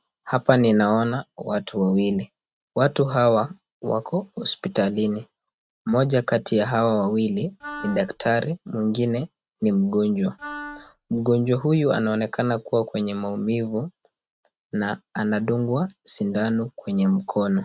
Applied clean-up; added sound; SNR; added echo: neural mask model RNNoise.